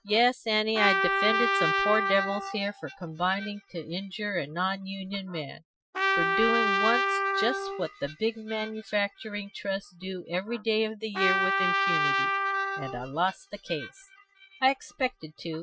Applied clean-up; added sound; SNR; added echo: classical method Wiener filter.